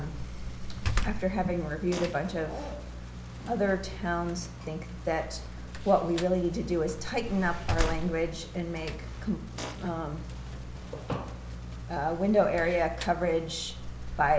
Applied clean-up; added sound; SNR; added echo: none; Slam + Fart; 7 dB; none.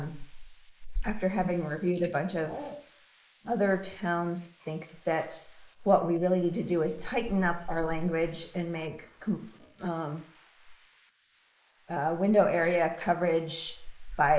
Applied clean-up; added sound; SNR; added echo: neural mask model Resemble Enhance denoiser.